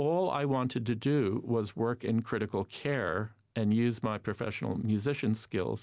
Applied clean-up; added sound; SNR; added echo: none; none; none; none.